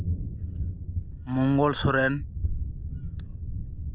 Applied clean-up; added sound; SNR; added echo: none; Thunder; 3 dB; none.